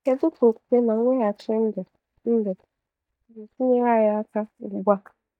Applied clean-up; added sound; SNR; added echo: neural mask model DeepFilterNet 3.